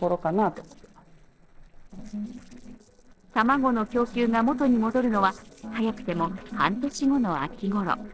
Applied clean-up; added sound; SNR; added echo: neural separator model SepFormer DNS4.